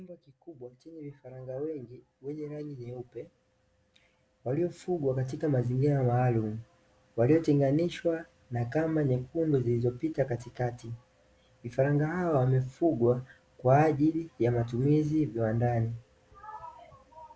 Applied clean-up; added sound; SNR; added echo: none; none; none; none.